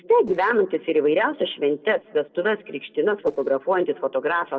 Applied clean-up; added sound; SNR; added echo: neural separator model SepFormer DNS4.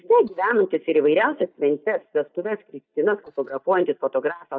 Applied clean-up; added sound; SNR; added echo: neural mask model DeepFilterNet 3.